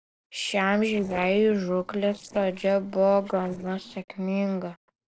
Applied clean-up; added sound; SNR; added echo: neural separator model SepFormer DNS4.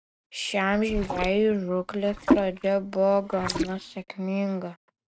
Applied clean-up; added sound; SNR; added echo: neural mask model RNNoise.